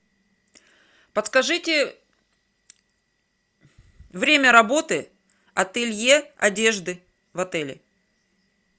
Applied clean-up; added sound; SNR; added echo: none; none; none; none.